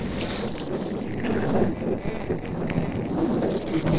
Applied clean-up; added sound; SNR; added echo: neural separator model SepFormer DNS4.